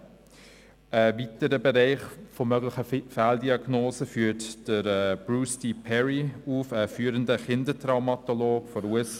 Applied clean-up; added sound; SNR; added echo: none; none; none; none.